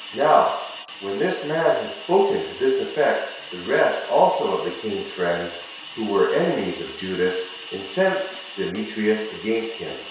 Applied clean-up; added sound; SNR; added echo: none; Hiss; 13 dB; reverberation time 0.7 s.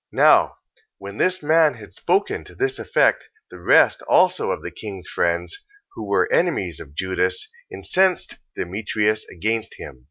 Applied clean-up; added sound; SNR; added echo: none; none; none; none.